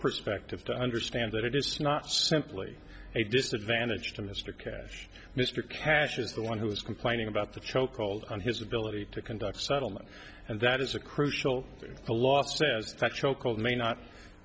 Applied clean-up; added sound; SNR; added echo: none; none; none; none.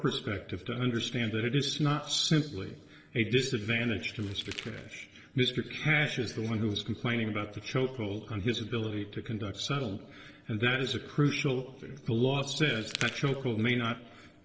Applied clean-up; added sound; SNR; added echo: neural separator model SepFormer DNS4.